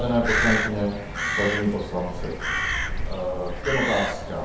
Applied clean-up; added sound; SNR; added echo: none; Crow; 0 dB; reverberation time 0.8 s.